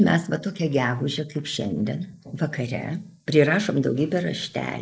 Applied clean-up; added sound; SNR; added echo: neural mask model Resemble Enhance denoiser.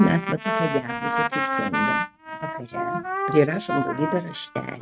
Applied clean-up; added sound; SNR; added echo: neural mask model RNNoise.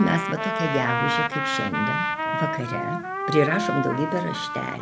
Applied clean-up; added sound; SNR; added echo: none; Trumpet; 1 dB; none.